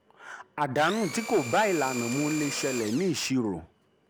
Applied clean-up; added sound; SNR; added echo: none; Domestic sounds, home sounds; 9 dB; none.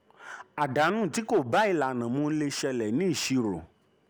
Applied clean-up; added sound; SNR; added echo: none; none; none; none.